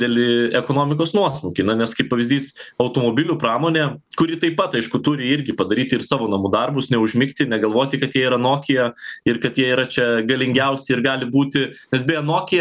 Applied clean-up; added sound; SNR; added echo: none; none; none; none.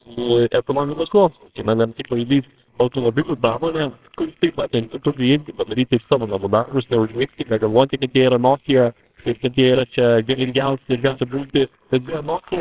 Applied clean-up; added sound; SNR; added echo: neural separator model SepFormer WHAMR!.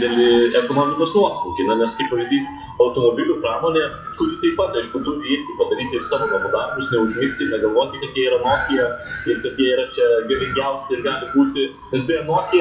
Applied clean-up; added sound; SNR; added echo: classical method WPE with log-MMSE.